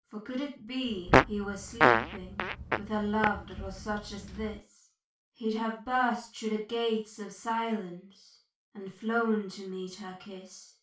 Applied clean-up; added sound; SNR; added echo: none; Fart; -5 dB; reverberation time 0.3 s.